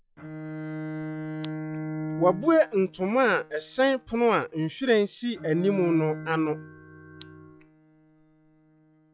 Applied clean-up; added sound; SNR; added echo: classical method log-MMSE.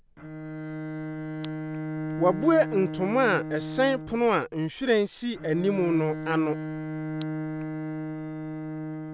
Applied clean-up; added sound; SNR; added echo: none; Bowed string instrument; 6 dB; none.